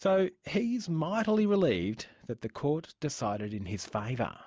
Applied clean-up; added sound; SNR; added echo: none; none; none; none.